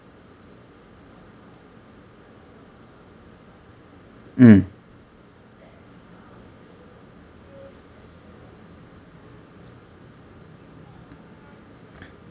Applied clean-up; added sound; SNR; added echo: none; none; none; none.